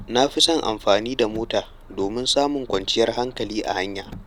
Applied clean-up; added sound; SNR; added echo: none; Car; 18 dB; none.